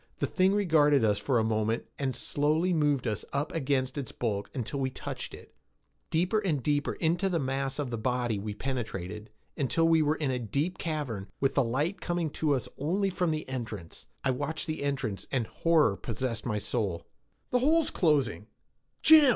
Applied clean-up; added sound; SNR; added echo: none; none; none; none.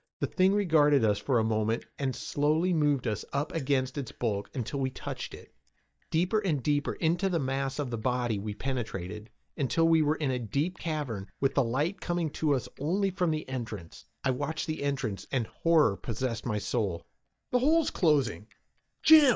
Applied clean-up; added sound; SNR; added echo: neural mask model DeepFilterNet 3.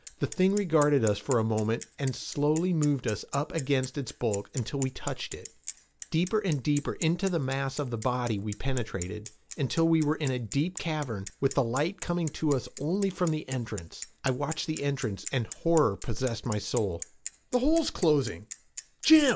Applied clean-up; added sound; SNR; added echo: none; Bicycle; 17 dB; none.